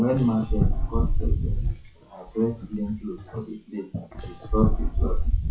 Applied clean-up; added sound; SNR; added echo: classical method WPE with log-MMSE.